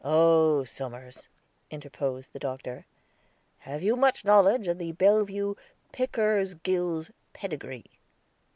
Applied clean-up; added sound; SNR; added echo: none; none; none; none.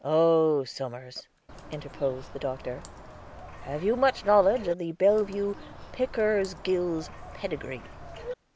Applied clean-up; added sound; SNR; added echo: none; Bird; 15 dB; none.